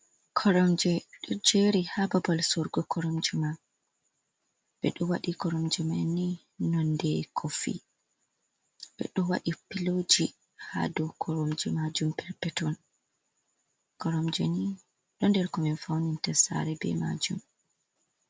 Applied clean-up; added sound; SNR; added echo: none; none; none; none.